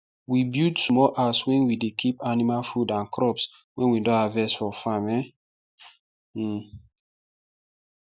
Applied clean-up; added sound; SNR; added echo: none; none; none; none.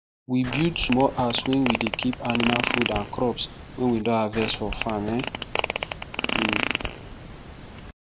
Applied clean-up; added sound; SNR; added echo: none; Fart; 4 dB; none.